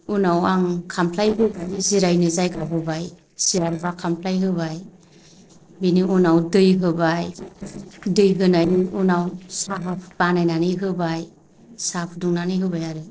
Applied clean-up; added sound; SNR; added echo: neural separator model SepFormer DNS4.